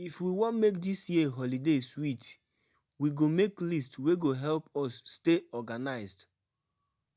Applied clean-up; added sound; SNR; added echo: none; none; none; none.